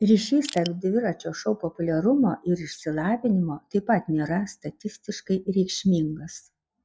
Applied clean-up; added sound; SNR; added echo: classical method log-MMSE.